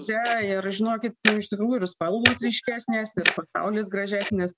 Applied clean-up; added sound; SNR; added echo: none; Tick-tock; 5 dB; none.